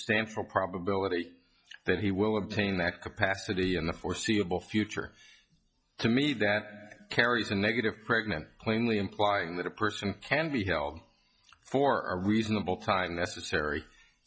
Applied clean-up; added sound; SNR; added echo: classical method log-MMSE.